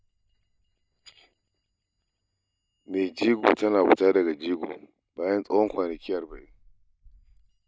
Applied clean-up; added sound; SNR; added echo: neural mask model DeepFilterNet 3.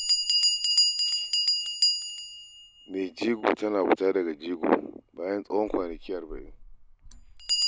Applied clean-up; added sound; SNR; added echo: none; Bell; -1 dB; none.